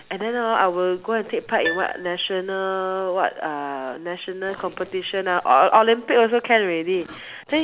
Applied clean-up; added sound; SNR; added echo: none; Piano; 19 dB; none.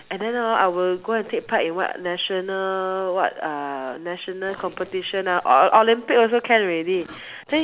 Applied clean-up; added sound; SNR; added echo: none; none; none; none.